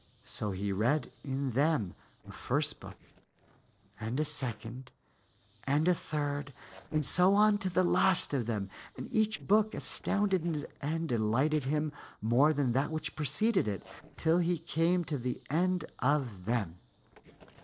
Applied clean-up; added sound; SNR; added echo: neural separator model SepFormer DNS4.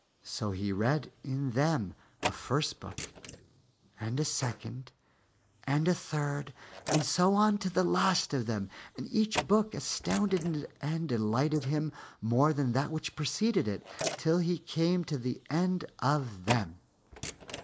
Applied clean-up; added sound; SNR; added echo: neural mask model Resemble Enhance denoiser.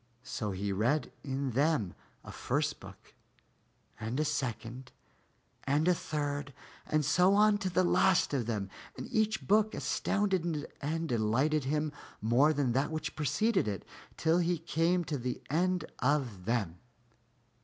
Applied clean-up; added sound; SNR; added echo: none; none; none; none.